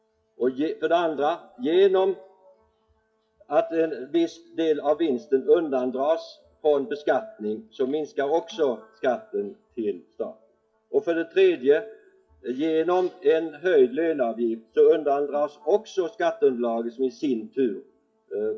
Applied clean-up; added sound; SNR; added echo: classical method WPE with log-MMSE.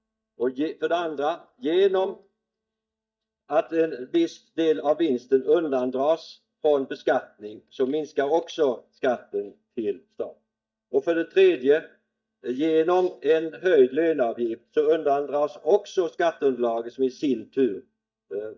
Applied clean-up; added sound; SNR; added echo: neural mask model DeepFilterNet 3.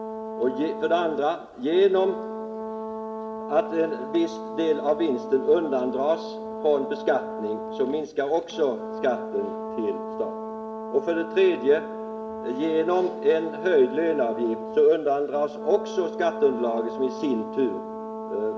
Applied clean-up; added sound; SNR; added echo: none; Brass instrument; 9 dB; reverberation time 2.0 s.